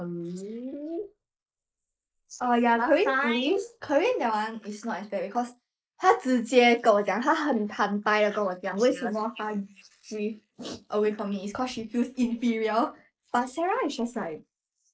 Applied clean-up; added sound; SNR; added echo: neural mask model Resemble Enhance denoiser.